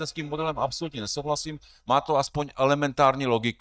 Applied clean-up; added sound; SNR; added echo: neural mask model DeepFilterNet 3.